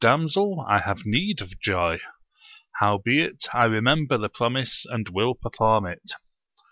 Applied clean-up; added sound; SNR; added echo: none; none; none; none.